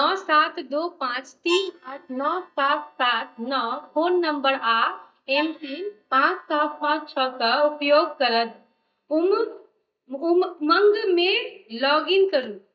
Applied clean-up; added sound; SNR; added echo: neural mask model DeepFilterNet 3.